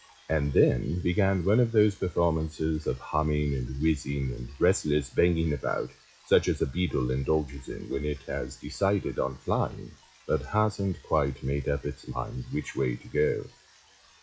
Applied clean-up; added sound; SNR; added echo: classical method log-MMSE.